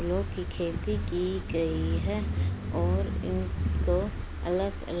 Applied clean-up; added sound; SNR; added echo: none; Engine / Car; 0 dB; none.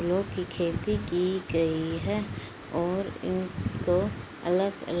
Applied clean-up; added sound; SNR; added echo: none; none; none; none.